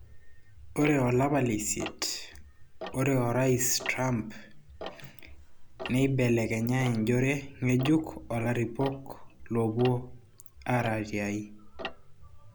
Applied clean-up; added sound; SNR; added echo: none; Tick-tock; 14 dB; none.